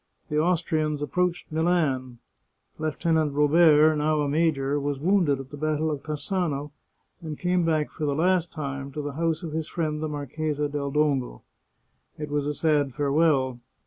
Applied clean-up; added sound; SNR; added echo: none; none; none; none.